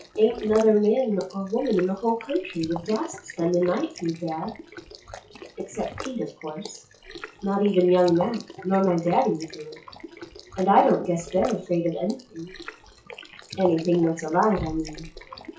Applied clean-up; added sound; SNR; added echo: classical method WPE with log-MMSE.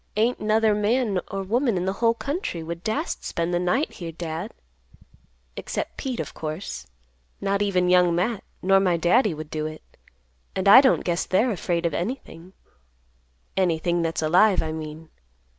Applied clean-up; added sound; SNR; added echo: none; none; none; none.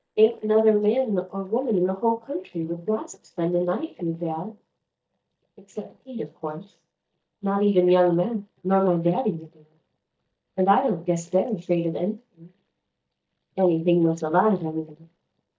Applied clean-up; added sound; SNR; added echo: neural mask model DeepFilterNet 3.